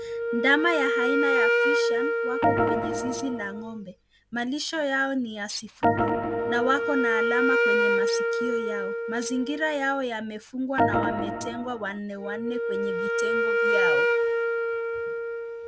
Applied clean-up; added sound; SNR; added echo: none; Wind instrument, woodwind instrument + Organ; -4 dB; none.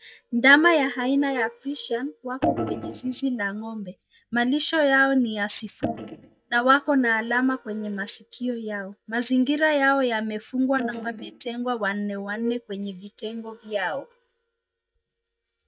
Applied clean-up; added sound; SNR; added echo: neural mask model DeepFilterNet 3.